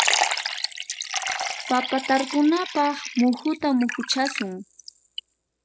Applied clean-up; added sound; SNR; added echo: none; Liquid; 4 dB; none.